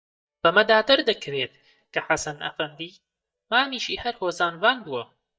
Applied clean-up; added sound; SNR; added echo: neural mask model DeepFilterNet 3.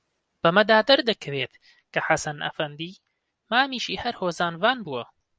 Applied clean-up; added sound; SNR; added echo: none; none; none; none.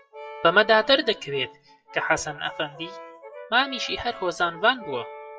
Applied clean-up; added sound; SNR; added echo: classical method WPE with log-MMSE.